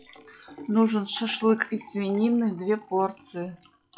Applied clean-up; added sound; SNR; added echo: classical method log-MMSE.